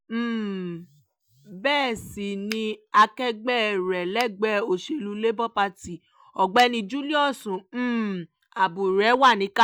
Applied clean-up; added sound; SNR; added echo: none; Finger snapping; 14 dB; none.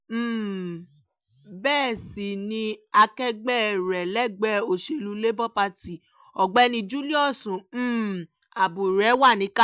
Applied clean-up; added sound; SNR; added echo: none; none; none; none.